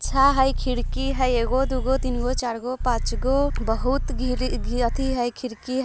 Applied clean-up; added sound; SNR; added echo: none; Idling / Car; -1 dB; none.